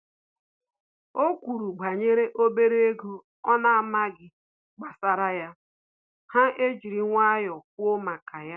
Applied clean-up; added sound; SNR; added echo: none; none; none; none.